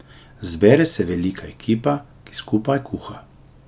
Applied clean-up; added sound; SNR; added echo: none; none; none; none.